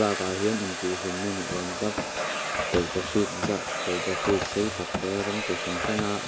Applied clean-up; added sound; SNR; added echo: none; Domestic sounds, home sounds; 2 dB; none.